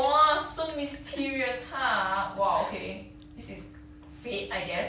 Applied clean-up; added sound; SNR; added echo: none; none; none; none.